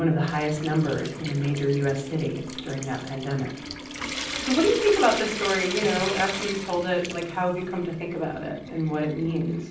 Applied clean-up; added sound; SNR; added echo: none; Trickle, dribble / Sink (filling or washing) / Water tap, faucet; 10 dB; reverberation time 0.6 s.